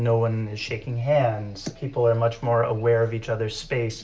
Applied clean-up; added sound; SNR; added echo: none; none; none; none.